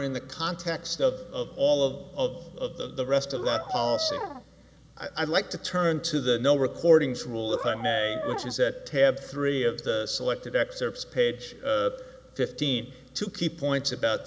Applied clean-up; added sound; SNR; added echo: none; Brass instrument; 6 dB; none.